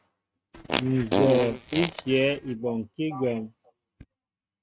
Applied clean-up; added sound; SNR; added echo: neural mask model RNNoise.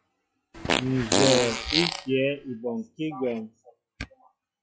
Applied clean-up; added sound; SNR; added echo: classical method log-MMSE.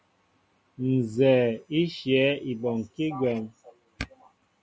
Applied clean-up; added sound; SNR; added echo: none; none; none; none.